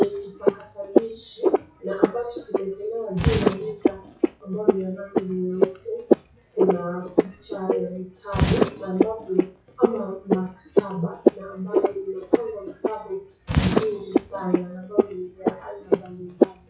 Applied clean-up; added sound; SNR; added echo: classical method WPE with log-MMSE.